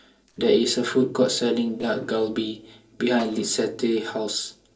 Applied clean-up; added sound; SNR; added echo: neural separator model SepFormer DNS4.